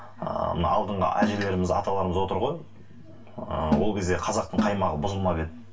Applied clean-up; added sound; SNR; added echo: none; Snare drum; 2 dB; reverberation time 0.2 s.